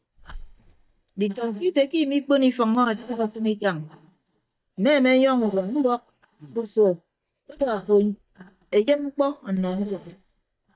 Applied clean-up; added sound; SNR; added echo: neural mask model DeepFilterNet 3.